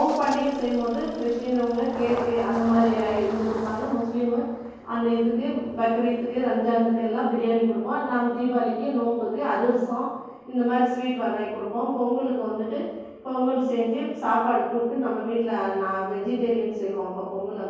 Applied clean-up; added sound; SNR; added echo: none; Engine starting; 18 dB; reverberation time 1.3 s.